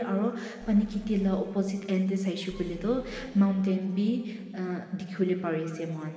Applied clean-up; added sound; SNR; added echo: none; Alarm; 19 dB; reverberation time 2.2 s.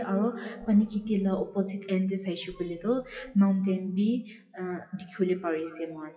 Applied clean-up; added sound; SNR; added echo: classical method WPE with log-MMSE.